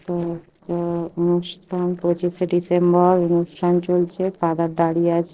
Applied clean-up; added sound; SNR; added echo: neural separator model SepFormer DNS4.